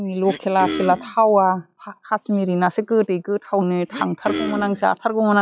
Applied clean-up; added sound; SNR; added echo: classical method log-MMSE.